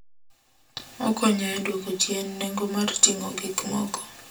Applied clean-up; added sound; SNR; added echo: none; none; none; reverberation time 0.2 s.